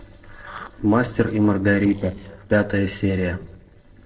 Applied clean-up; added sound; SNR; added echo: neural separator model SepFormer DNS4.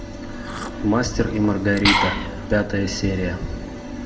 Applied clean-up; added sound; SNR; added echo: none; Liquid; 4 dB; reverberation time 1.7 s.